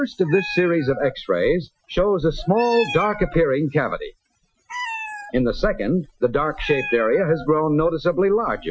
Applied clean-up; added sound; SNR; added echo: classical method Wiener filter.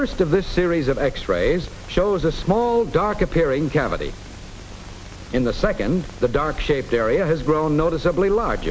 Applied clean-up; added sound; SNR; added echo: none; none; none; none.